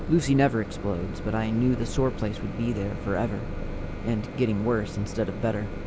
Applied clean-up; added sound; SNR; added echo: none; Microwave oven + Purr; 7 dB; none.